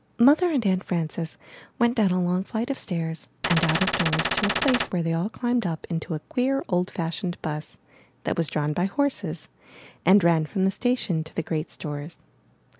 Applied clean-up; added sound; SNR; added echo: none; Gunshot, gunfire; 0 dB; none.